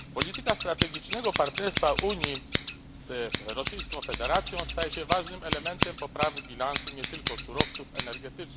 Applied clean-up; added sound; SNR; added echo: none; Scissors; 1 dB; none.